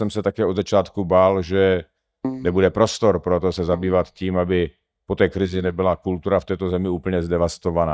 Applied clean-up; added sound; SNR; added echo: neural mask model DeepFilterNet 3.